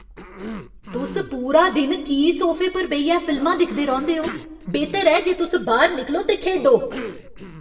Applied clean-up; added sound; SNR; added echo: none; Cough; 17 dB; reverberation time 0.8 s.